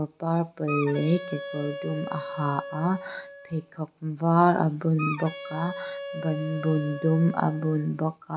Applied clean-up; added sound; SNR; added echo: none; Wind instrument, woodwind instrument; 10 dB; none.